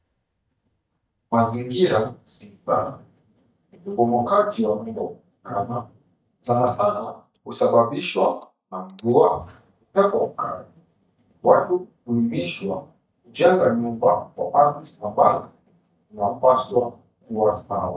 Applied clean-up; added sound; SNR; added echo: neural mask model DeepFilterNet 3.